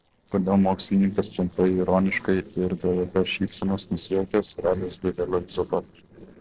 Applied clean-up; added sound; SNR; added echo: neural separator model SepFormer DNS4.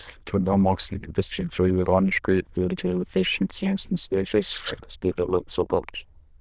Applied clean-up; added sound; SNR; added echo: neural diffusion model UNIVERSE++.